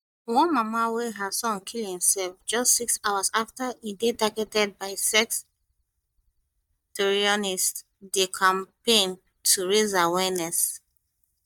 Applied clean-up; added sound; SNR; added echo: neural mask model DeepFilterNet 3.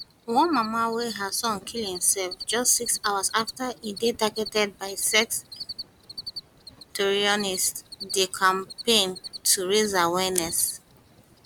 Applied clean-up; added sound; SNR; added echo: none; Cricket; 15 dB; none.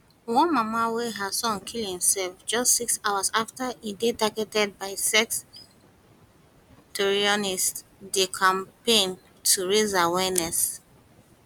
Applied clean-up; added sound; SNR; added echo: none; none; none; none.